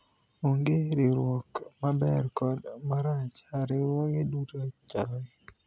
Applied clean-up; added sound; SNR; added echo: none; none; none; none.